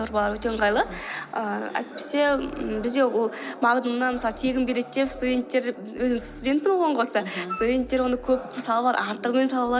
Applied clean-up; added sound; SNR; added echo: none; Wind instrument, woodwind instrument; 13 dB; none.